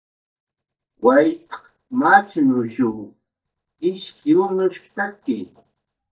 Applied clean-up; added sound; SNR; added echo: neural mask model DeepFilterNet 3.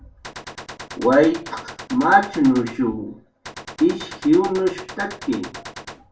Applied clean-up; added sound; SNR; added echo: none; Gunshot, gunfire; 15 dB; reverberation time 0.3 s.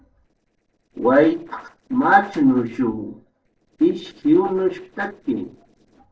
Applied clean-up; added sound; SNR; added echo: neural separator model SepFormer DNS4.